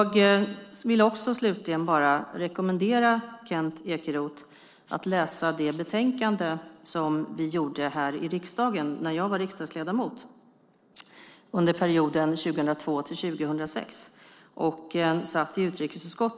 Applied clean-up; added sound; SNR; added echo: neural separator model SepFormer DNS4.